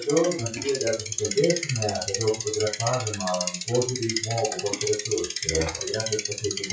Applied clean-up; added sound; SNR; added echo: classical method WPE with log-MMSE.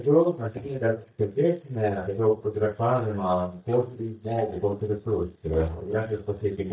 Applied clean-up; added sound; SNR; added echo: neural mask model DeepFilterNet 3.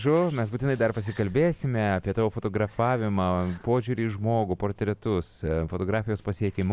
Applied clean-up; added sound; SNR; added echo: none; none; none; none.